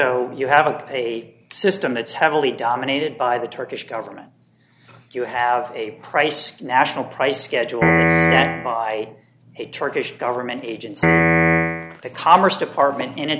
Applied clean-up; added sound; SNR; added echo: none; Piano; -5 dB; none.